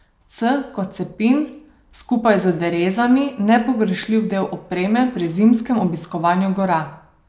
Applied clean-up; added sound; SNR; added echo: none; none; none; none.